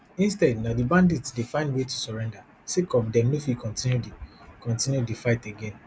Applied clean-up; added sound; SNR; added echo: none; none; none; none.